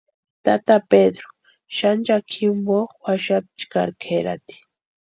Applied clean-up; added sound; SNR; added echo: none; none; none; none.